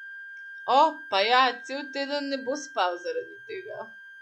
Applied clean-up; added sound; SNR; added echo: none; Wind instrument, woodwind instrument; 15 dB; none.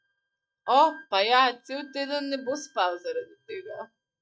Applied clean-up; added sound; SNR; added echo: neural mask model RNNoise.